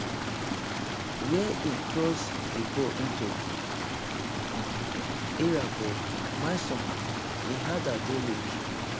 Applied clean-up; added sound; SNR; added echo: none; Stream; -2 dB; none.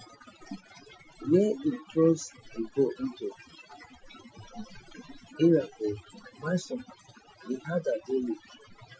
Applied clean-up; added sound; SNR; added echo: classical method Wiener filter.